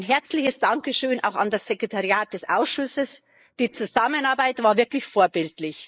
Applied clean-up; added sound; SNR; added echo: neural mask model Resemble Enhance denoiser.